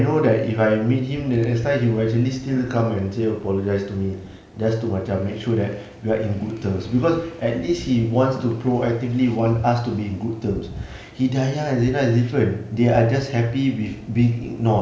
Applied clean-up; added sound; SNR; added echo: none; none; none; none.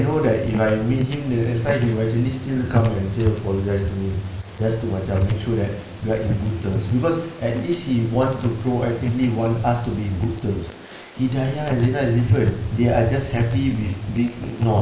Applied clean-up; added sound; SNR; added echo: neural mask model Resemble Enhance denoiser.